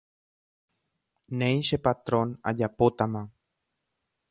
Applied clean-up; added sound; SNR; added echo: none; none; none; none.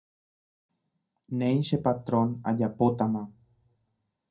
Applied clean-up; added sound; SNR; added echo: none; none; none; reverberation time 0.3 s.